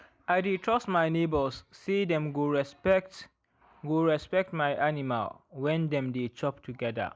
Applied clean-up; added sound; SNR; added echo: none; none; none; none.